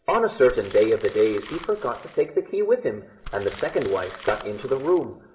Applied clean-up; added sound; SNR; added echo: none; Crumpling, crinkling; 18 dB; reverberation time 1.2 s.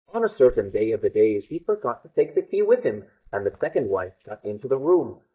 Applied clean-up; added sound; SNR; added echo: neural mask model DeepFilterNet 3.